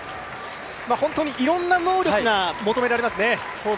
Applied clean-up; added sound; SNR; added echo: none; none; none; none.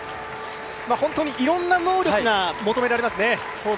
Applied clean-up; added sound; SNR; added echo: none; Wind instrument, woodwind instrument; 18 dB; none.